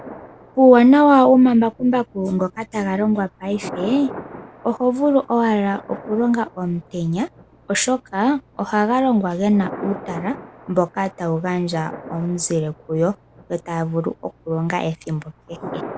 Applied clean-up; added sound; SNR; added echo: none; Thunder; 18 dB; none.